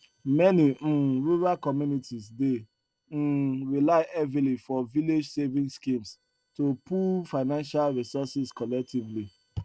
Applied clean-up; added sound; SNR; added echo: neural separator model SepFormer DNS4.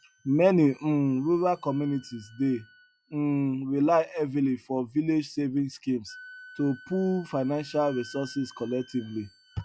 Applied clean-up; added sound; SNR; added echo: classical method log-MMSE.